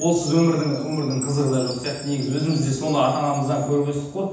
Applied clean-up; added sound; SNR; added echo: none; Chime; 15 dB; reverberation time 0.9 s.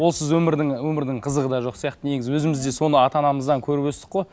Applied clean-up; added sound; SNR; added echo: none; none; none; none.